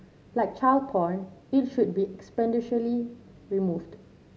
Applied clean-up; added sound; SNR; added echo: none; none; none; none.